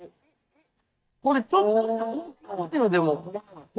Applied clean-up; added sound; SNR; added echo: neural mask model DeepFilterNet 3.